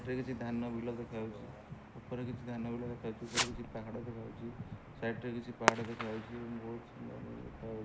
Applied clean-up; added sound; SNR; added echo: none; Fireworks; 2 dB; none.